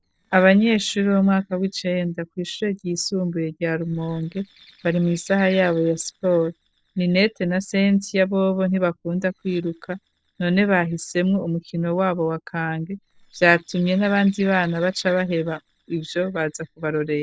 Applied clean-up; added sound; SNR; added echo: neural separator model SepFormer DNS4.